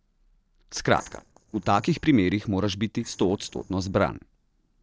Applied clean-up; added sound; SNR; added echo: neural separator model SepFormer DNS4.